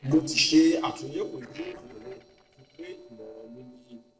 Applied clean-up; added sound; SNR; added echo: neural separator model SepFormer DNS4.